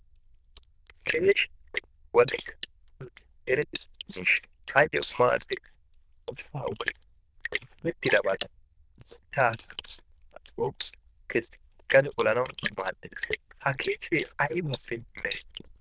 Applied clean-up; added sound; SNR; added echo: neural diffusion model UNIVERSE++.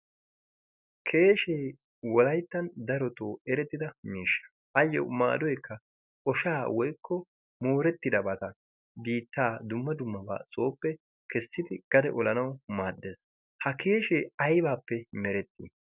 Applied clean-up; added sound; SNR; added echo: none; none; none; none.